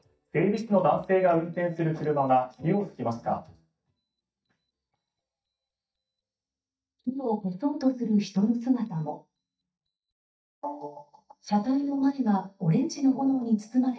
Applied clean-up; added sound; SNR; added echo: neural mask model DeepFilterNet 3.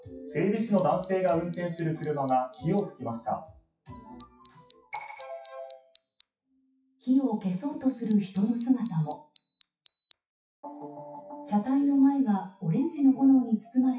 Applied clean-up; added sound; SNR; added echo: classical method WPE with log-MMSE.